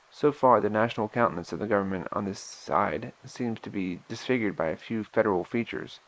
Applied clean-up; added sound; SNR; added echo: neural mask model Resemble Enhance denoiser.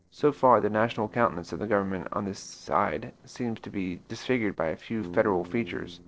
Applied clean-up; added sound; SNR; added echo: neural separator model SepFormer DNS4.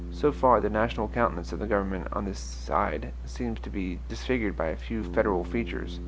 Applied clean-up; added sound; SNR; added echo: none; Bass guitar; 17 dB; none.